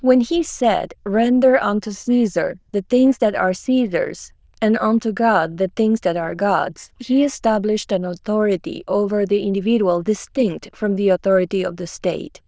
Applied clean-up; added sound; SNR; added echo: neural diffusion model UNIVERSE++.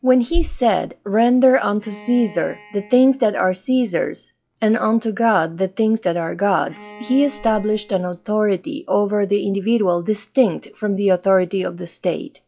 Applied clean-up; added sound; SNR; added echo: classical method log-MMSE.